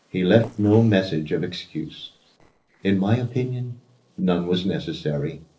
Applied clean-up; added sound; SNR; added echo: neural separator model SepFormer DNS4.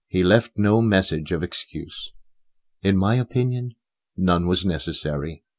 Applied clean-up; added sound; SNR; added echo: none; none; none; none.